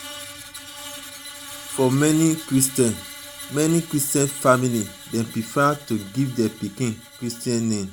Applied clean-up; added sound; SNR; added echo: none; Screech; 16 dB; none.